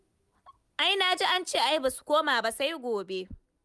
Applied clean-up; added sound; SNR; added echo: none; none; none; none.